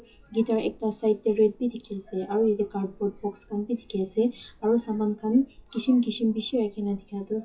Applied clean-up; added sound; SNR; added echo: classical method WPE with log-MMSE.